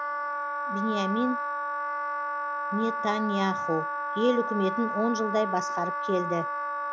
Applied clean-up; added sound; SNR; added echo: none; Wind instrument, woodwind instrument; 1 dB; none.